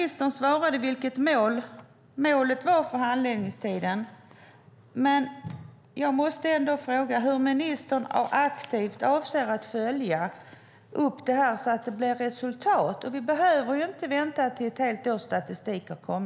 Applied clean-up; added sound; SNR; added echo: none; none; none; none.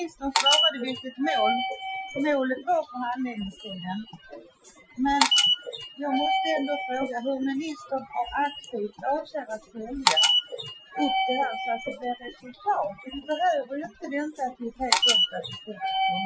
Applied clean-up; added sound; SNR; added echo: classical method Wiener filter.